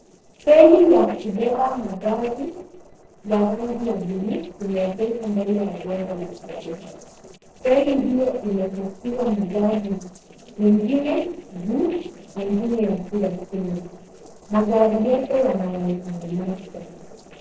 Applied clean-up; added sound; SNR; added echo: neural separator model SepFormer DNS4.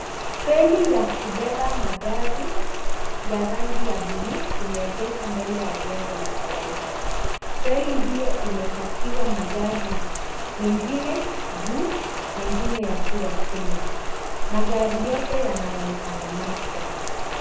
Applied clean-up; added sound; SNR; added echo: none; Rain; -4 dB; reverberation time 0.8 s.